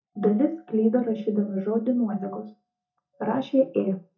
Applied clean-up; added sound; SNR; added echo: neural mask model DeepFilterNet 3.